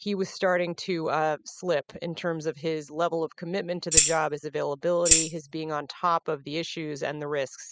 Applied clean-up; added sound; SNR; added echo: classical method spectral subtraction.